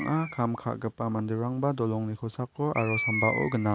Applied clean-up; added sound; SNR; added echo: none; Bird; 9 dB; none.